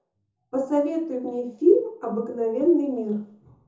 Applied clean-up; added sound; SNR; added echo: none; none; none; reverberation time 0.5 s.